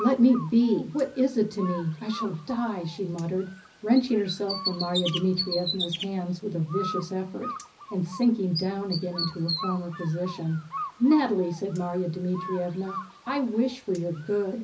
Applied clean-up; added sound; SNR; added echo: none; Bird; 10 dB; reverberation time 0.4 s.